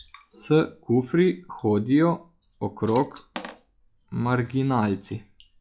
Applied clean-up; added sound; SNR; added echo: classical method log-MMSE.